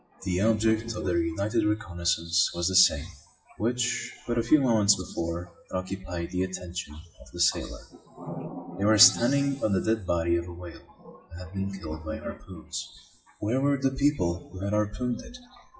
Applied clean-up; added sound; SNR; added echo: classical method WPE with log-MMSE.